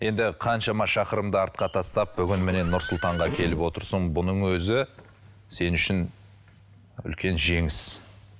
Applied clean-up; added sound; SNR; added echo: none; Livestock, farm animals, working animals; 11 dB; none.